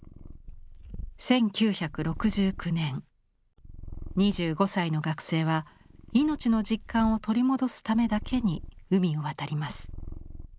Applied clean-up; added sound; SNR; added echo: none; Purr; 14 dB; none.